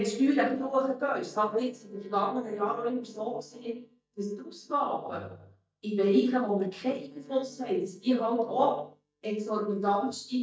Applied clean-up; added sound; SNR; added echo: neural mask model DeepFilterNet 3.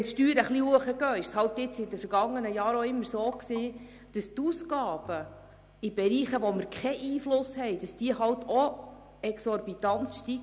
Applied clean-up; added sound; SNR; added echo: none; none; none; none.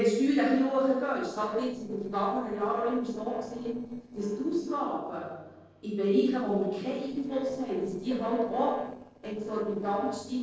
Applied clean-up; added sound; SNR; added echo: neural separator model SepFormer DNS4.